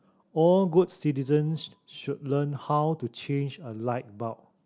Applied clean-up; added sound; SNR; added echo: none; none; none; none.